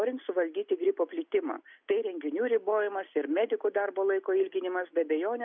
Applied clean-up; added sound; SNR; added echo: none; none; none; none.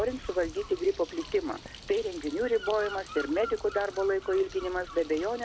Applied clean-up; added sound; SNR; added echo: none; Bird + Bird vocalization, bird call, bird song; 14 dB; none.